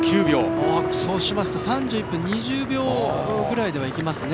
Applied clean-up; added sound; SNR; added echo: none; Piano; 4 dB; none.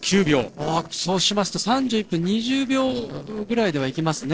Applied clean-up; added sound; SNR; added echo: neural separator model SepFormer DNS4.